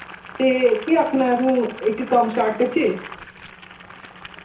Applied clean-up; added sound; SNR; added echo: none; Boiling; 17 dB; reverberation time 0.7 s.